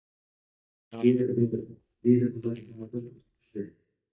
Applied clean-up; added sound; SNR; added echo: neural mask model DeepFilterNet 3.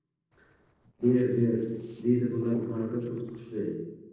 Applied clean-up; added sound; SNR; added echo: neural separator model SepFormer DNS4.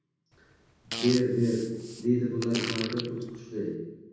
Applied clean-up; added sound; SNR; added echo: none; Fart; 10 dB; reverberation time 1.2 s.